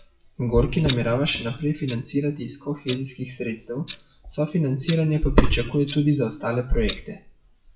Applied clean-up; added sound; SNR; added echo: classical method WPE with log-MMSE.